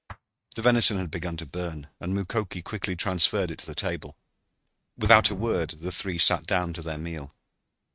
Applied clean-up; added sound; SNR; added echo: neural mask model RNNoise.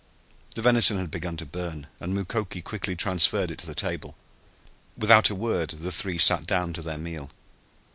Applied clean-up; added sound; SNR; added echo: none; none; none; none.